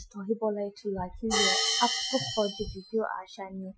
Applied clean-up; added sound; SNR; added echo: classical method Wiener filter.